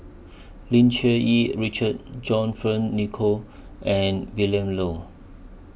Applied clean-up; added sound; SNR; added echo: none; none; none; none.